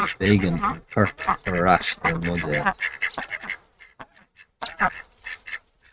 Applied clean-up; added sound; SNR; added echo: neural mask model RNNoise.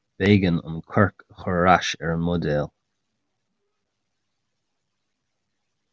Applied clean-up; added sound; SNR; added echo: none; none; none; none.